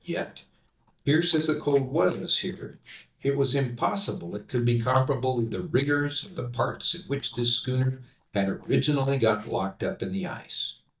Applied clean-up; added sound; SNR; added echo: neural mask model DeepFilterNet 3.